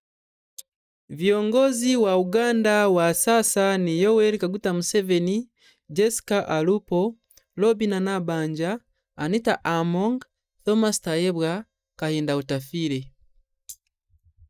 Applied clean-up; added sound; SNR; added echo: neural mask model DeepFilterNet 3.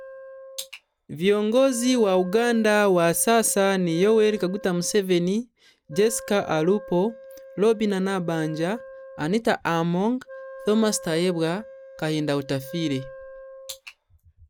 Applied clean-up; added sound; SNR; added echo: none; Wind instrument, woodwind instrument; 18 dB; none.